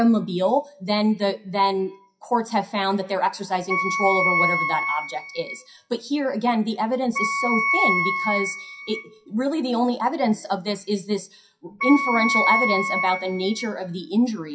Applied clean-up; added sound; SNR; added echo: classical method WPE with log-MMSE.